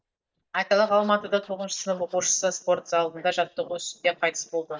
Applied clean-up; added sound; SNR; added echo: neural mask model DeepFilterNet 3.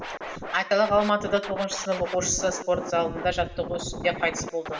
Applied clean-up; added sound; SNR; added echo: none; Scratching (performance technique); 9 dB; reverberation time 0.9 s.